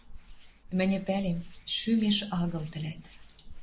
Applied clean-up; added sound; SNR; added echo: none; Hands; 14 dB; none.